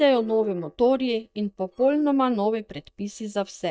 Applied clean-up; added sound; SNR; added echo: neural mask model DeepFilterNet 3.